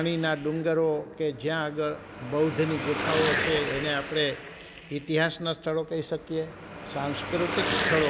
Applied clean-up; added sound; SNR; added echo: none; Car passing by / Traffic noise, roadway noise / Engine; 5 dB; none.